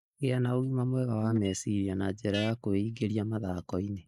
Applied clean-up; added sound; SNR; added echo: neural mask model Resemble Enhance denoiser.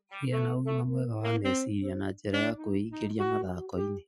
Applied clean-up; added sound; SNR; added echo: classical method Wiener filter.